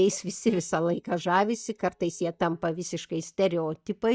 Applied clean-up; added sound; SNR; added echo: neural mask model DeepFilterNet 3.